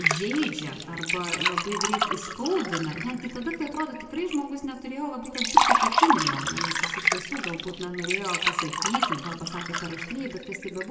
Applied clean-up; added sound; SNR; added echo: none; Liquid; -4 dB; reverberation time 1.7 s.